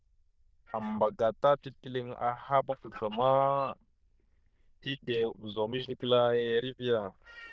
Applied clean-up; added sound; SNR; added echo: neural diffusion model UNIVERSE++.